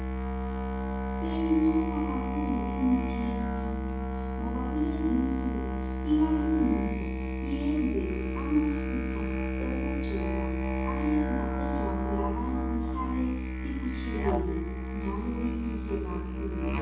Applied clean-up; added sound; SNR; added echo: none; Musical instrument; -1 dB; reverberation time 1.1 s.